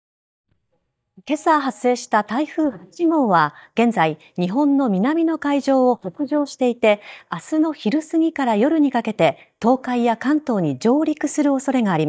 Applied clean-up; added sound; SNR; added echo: neural mask model DeepFilterNet 3.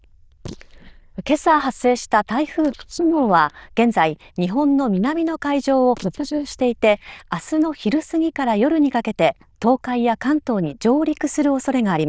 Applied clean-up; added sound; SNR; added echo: neural diffusion model UNIVERSE++.